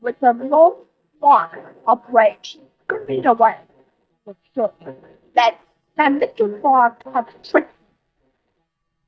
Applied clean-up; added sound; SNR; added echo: neural mask model DeepFilterNet 3.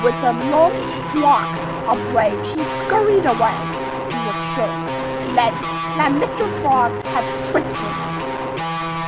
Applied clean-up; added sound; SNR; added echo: none; Guitar; 3 dB; none.